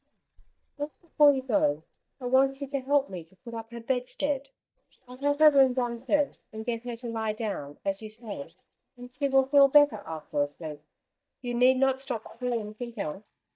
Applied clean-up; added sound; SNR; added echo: neural mask model DeepFilterNet 3.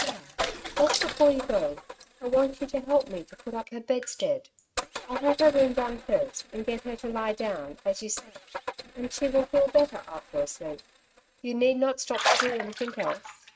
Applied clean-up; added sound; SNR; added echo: neural mask model RNNoise.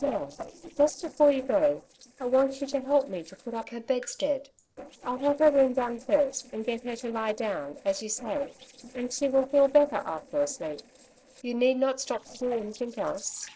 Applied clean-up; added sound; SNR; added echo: neural separator model SepFormer DNS4.